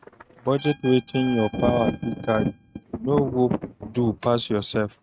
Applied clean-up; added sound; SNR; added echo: neural mask model RNNoise.